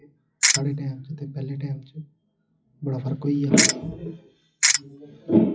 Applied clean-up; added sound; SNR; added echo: classical method WPE with log-MMSE.